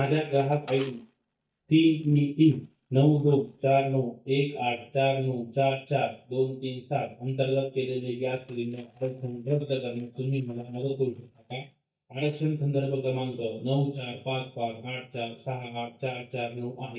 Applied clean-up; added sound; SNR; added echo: neural mask model DeepFilterNet 3.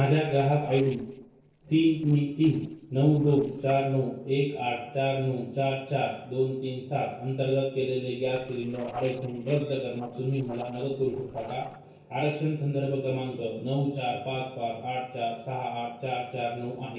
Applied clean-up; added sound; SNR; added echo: neural separator model SepFormer DNS4.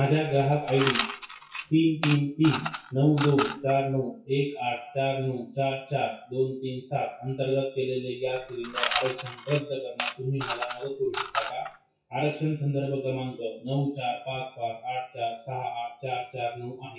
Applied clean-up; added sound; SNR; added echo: classical method WPE with log-MMSE.